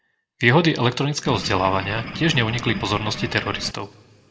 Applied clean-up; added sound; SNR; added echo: none; Engine / Boat, Water vehicle; 10 dB; reverberation time 2.0 s.